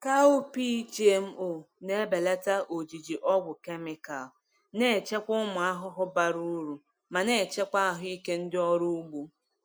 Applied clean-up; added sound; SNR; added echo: none; none; none; none.